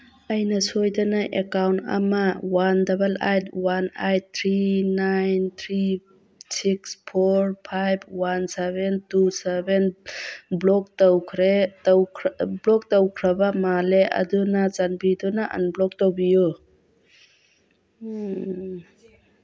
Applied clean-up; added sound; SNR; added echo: none; none; none; none.